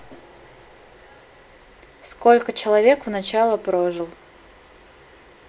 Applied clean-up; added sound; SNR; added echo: none; none; none; none.